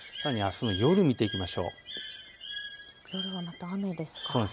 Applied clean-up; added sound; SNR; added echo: none; Bird; 10 dB; none.